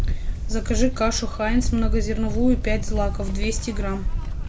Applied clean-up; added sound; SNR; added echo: none; Livestock, farm animals, working animals; -2 dB; none.